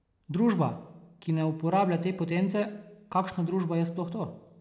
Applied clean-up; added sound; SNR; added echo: none; none; none; none.